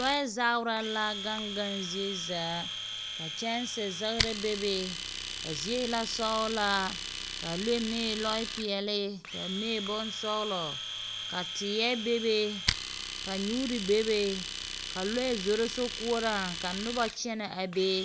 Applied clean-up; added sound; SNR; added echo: none; Domestic sounds, home sounds; 5 dB; none.